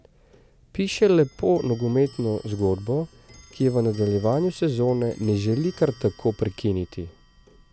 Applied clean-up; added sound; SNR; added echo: none; Clock; 18 dB; none.